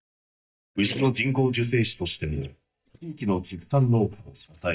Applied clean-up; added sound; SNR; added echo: neural mask model DeepFilterNet 3.